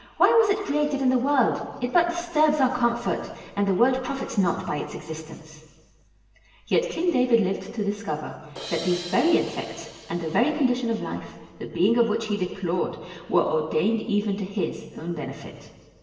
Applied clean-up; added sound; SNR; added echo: none; Crash cymbal; 15 dB; reverberation time 1.3 s.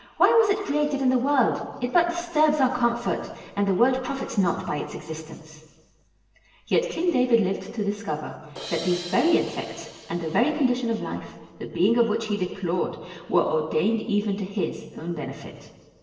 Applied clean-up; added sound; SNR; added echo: neural separator model SepFormer DNS4.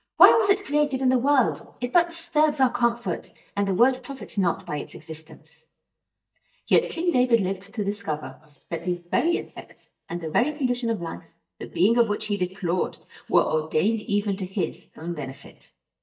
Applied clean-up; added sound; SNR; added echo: neural mask model DeepFilterNet 3.